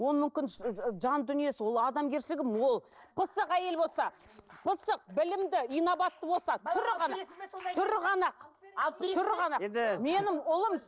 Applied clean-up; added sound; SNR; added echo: neural separator model SepFormer DNS4.